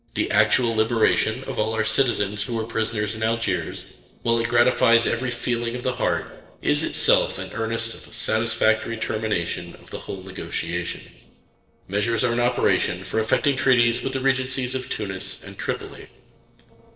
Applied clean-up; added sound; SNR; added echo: neural separator model SepFormer DNS4.